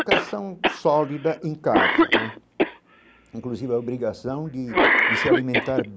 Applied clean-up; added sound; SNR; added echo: none; Cough; -3 dB; none.